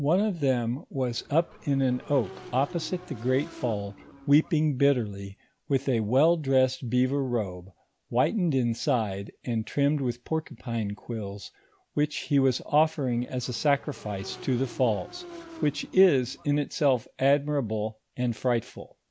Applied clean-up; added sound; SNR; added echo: none; Motorcycle / Engine; 18 dB; none.